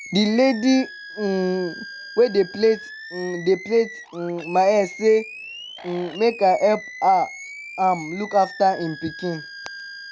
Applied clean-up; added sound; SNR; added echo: none; Animal; 16 dB; none.